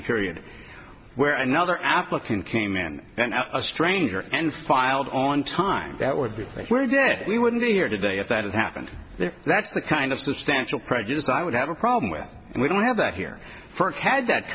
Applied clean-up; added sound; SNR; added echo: none; none; none; none.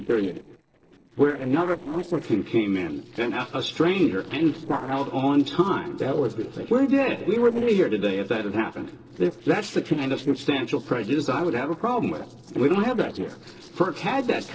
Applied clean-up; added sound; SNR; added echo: neural separator model SepFormer DNS4.